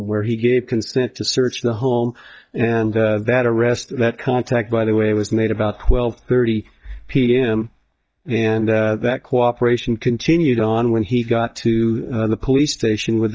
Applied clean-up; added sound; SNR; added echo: neural mask model DeepFilterNet 3.